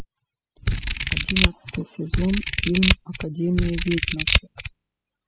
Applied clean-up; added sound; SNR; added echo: classical method spectral subtraction.